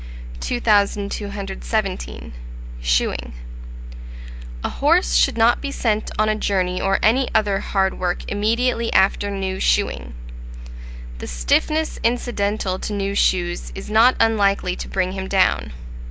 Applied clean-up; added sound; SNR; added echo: none; none; none; none.